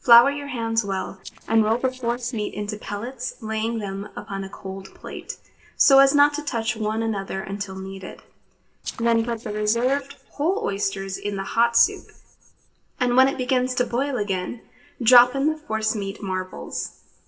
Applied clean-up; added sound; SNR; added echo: neural separator model SepFormer DNS4.